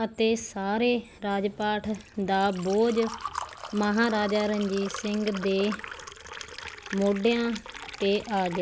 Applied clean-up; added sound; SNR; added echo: none; Liquid; 14 dB; none.